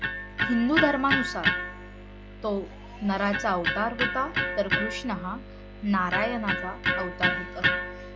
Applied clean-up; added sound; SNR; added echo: none; Electric guitar; 0 dB; none.